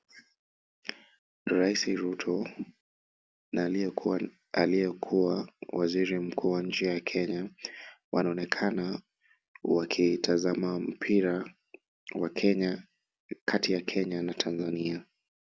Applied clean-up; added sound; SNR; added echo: none; none; none; none.